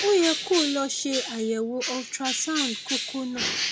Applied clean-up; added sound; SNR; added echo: none; Bird; 4 dB; none.